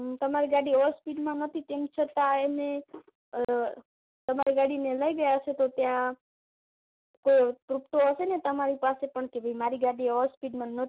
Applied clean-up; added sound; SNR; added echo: none; none; none; none.